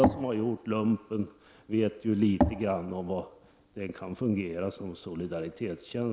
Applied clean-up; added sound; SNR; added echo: none; none; none; none.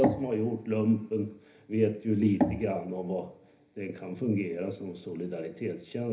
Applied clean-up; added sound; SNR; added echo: none; none; none; reverberation time 0.3 s.